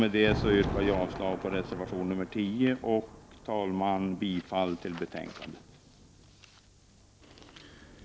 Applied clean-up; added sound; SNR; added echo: none; Thunder; 9 dB; none.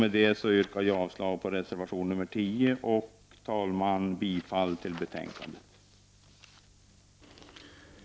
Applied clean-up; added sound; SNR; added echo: none; none; none; none.